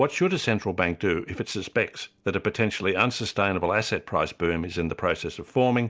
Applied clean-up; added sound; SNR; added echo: none; none; none; none.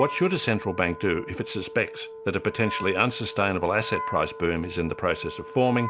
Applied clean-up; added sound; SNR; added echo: none; Wind instrument, woodwind instrument; 11 dB; none.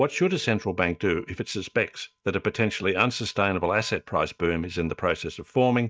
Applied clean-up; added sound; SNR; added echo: neural mask model DeepFilterNet 3.